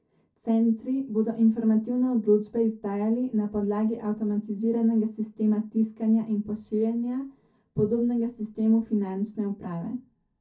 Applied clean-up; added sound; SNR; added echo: none; none; none; reverberation time 0.3 s.